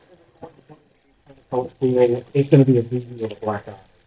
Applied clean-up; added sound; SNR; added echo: neural mask model DeepFilterNet 3.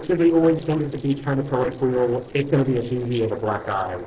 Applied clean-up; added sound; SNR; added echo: neural separator model SepFormer DNS4.